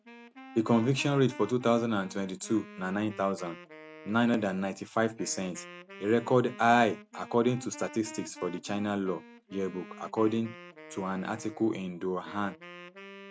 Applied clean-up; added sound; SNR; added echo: none; Wind instrument, woodwind instrument; 18 dB; none.